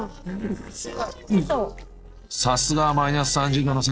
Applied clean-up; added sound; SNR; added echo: neural separator model SepFormer DNS4.